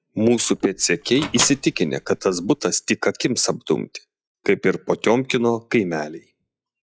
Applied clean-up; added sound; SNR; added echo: classical method log-MMSE.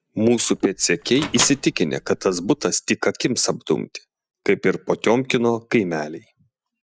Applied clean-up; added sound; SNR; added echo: none; Microwave oven; 12 dB; none.